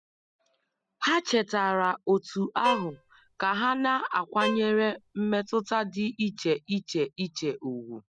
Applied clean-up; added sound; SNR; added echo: none; Bowed string instrument; 9 dB; none.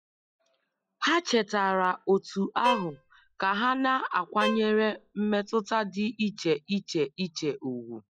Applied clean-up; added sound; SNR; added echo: classical method log-MMSE.